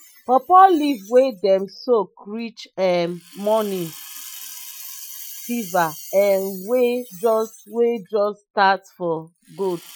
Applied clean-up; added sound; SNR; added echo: classical method Wiener filter.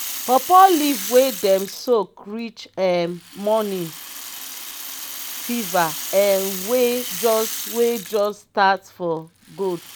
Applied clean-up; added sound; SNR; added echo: none; Rattle (instrument); 11 dB; none.